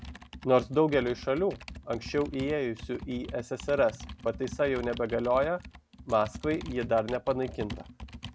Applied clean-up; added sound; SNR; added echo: none; Computer keyboard; 14 dB; none.